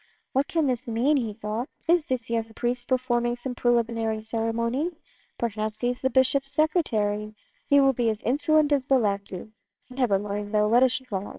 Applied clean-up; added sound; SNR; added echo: neural separator model SepFormer WHAMR!.